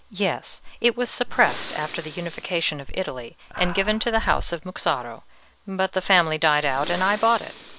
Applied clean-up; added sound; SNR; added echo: none; Breathing; 10 dB; none.